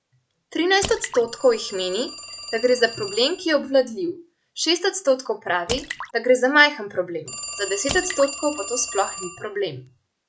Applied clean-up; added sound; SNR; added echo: none; Telephone + Drip / Splash, splatter; 12 dB; none.